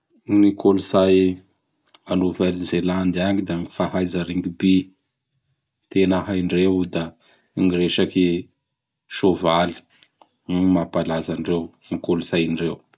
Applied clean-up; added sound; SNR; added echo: none; none; none; none.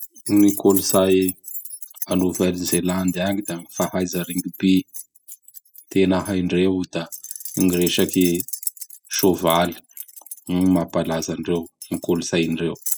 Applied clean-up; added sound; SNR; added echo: classical method spectral subtraction.